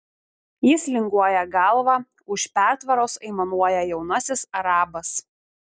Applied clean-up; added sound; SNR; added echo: none; none; none; none.